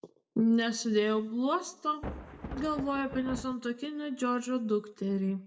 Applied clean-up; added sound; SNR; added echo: none; Thunder; 10 dB; reverberation time 0.5 s.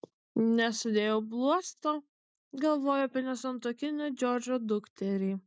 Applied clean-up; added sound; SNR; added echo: none; none; none; none.